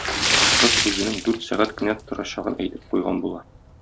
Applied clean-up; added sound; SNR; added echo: none; Splash, splatter; -1 dB; none.